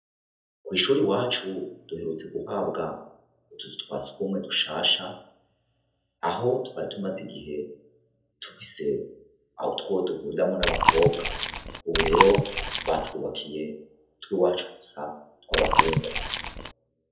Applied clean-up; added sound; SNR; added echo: none; Chewing, mastication; -4 dB; reverberation time 0.7 s.